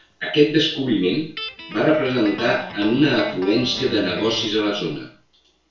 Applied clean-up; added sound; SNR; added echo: none; Guitar; 15 dB; reverberation time 0.3 s.